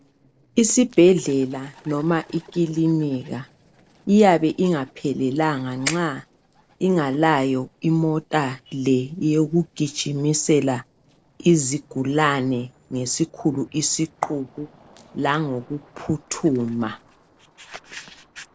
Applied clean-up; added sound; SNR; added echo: neural separator model SepFormer DNS4.